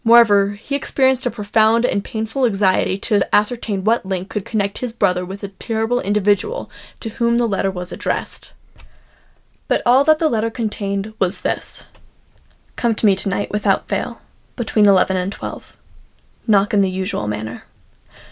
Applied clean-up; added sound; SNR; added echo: none; none; none; none.